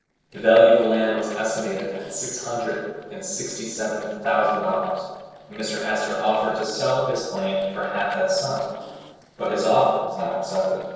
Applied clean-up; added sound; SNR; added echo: neural separator model SepFormer DNS4.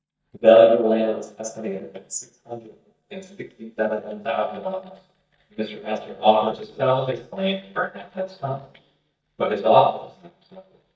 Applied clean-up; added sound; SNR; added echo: neural mask model DeepFilterNet 3.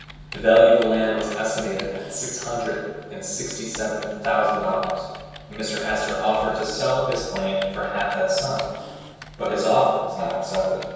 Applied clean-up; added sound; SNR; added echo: none; Typing; 17 dB; reverberation time 1.2 s.